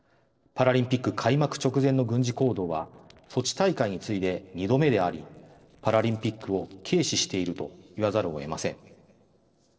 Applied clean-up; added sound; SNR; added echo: neural separator model SepFormer DNS4.